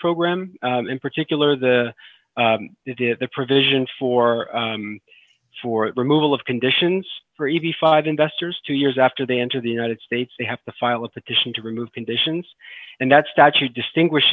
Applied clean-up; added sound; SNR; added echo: none; none; none; none.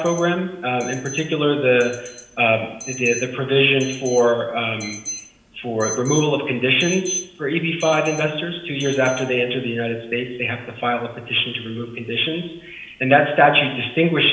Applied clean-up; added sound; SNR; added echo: none; Alarm; 17 dB; reverberation time 0.9 s.